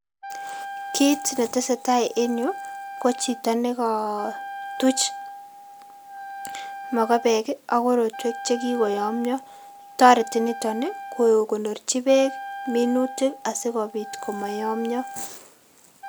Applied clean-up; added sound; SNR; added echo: none; Wind instrument, woodwind instrument; 13 dB; none.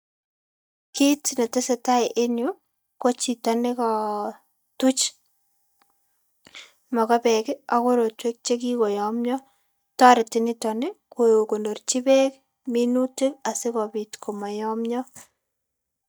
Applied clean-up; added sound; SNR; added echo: neural mask model DeepFilterNet 3.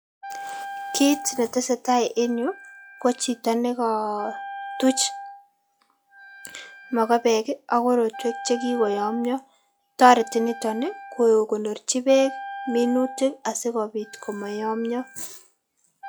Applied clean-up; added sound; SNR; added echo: classical method log-MMSE.